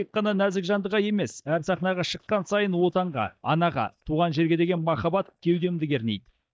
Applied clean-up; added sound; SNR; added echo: neural mask model DeepFilterNet 3.